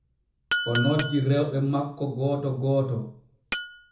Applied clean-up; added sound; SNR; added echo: none; Chink, clink; -1 dB; reverberation time 0.6 s.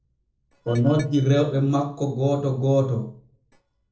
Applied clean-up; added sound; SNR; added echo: neural separator model SepFormer DNS4.